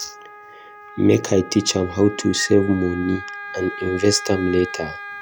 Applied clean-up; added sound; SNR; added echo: none; Wind instrument, woodwind instrument; 14 dB; none.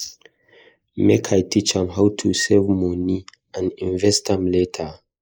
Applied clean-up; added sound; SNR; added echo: neural mask model Resemble Enhance denoiser.